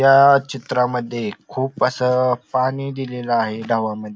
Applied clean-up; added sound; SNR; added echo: none; none; none; none.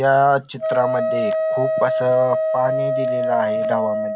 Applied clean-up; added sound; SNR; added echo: none; Wind instrument, woodwind instrument; -1 dB; none.